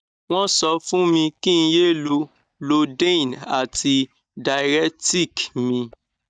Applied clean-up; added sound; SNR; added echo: neural mask model DeepFilterNet 3.